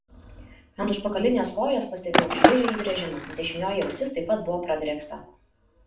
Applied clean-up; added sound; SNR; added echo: none; Skateboard; -3 dB; reverberation time 0.4 s.